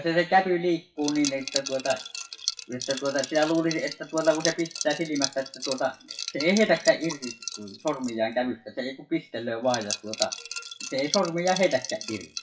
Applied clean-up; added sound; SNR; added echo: classical method WPE with log-MMSE.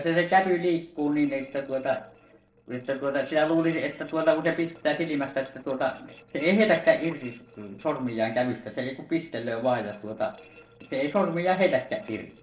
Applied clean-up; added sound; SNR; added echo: neural separator model SepFormer DNS4.